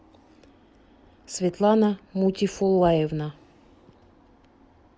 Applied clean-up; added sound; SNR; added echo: none; none; none; none.